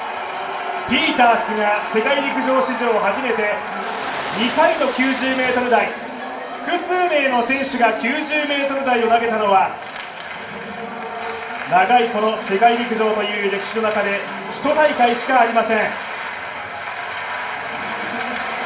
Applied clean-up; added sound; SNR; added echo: none; Ocean; 11 dB; reverberation time 0.8 s.